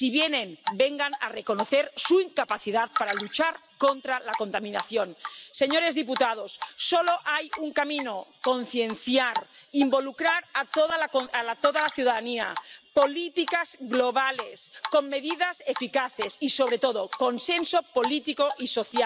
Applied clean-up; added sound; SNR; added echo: none; Drip; 12 dB; none.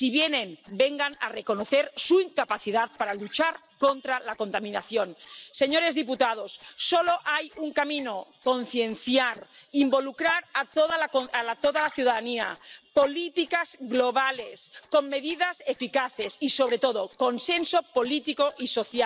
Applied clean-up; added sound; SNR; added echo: neural separator model SepFormer DNS4.